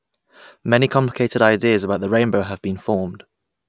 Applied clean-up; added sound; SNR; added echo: none; none; none; none.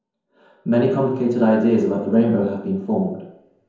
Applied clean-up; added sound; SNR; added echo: none; none; none; reverberation time 0.9 s.